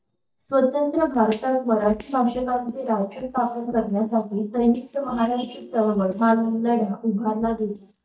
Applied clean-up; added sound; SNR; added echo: neural mask model DeepFilterNet 3.